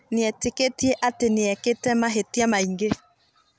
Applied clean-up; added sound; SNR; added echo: none; none; none; none.